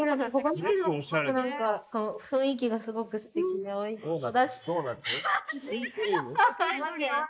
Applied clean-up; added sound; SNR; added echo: neural mask model Resemble Enhance denoiser.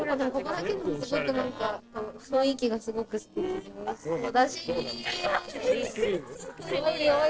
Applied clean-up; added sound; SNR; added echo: neural separator model SepFormer DNS4.